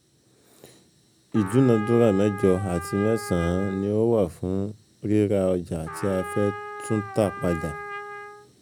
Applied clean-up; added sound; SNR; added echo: none; Trumpet; 13 dB; none.